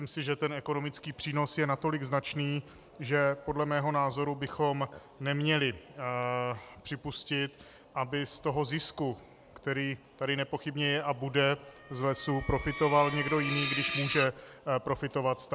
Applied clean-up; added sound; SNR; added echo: none; Screech; 5 dB; none.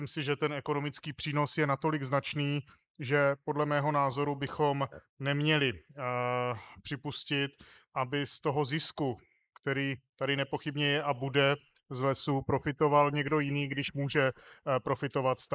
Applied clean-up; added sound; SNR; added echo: neural mask model Resemble Enhance denoiser.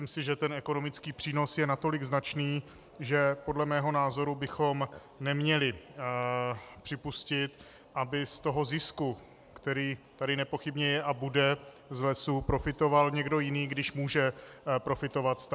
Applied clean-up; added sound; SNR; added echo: none; none; none; none.